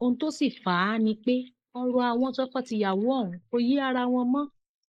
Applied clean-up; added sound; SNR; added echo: neural mask model Resemble Enhance denoiser.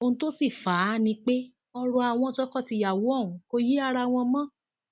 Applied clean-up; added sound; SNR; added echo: none; none; none; none.